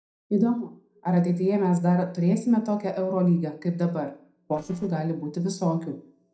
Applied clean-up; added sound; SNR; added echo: neural separator model SepFormer DNS4.